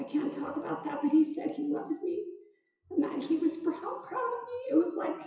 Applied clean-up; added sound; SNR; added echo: classical method WPE with log-MMSE.